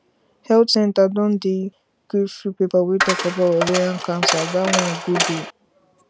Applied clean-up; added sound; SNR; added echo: none; Coin (dropping); 3 dB; none.